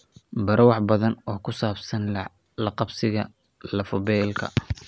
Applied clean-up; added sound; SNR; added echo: none; none; none; none.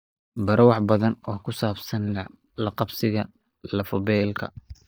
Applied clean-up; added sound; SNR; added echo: neural mask model DeepFilterNet 3.